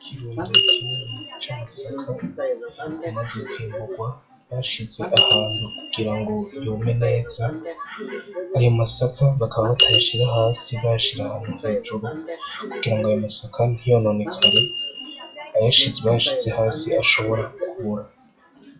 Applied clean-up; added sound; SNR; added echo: classical method WPE with log-MMSE.